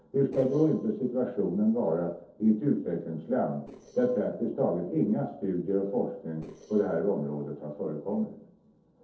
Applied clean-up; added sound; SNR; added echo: neural separator model SepFormer DNS4.